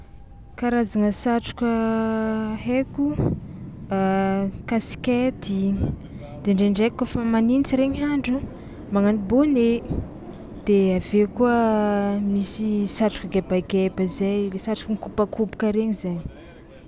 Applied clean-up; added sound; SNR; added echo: none; Subway, metro, underground; 16 dB; none.